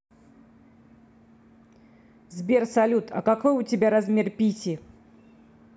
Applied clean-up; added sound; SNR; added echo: none; none; none; none.